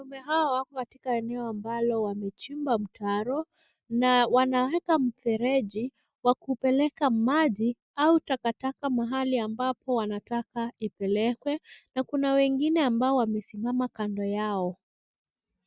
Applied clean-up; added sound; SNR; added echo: none; none; none; none.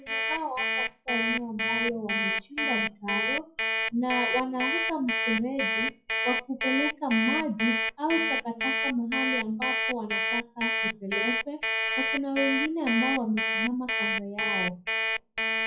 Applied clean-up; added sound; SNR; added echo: classical method WPE with log-MMSE.